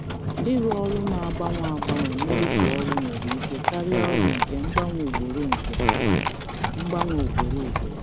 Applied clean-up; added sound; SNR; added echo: none; Fart + Livestock, farm animals, working animals; -3 dB; none.